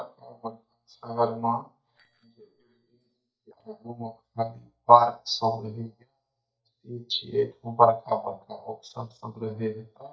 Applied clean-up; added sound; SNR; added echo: neural mask model DeepFilterNet 3.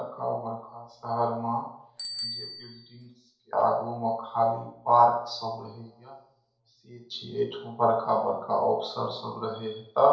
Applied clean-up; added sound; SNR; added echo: none; Bicycle bell; 19 dB; reverberation time 2.2 s.